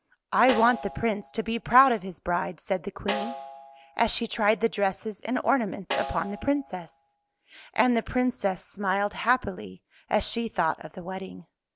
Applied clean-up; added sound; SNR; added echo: none; Snare drum; 12 dB; none.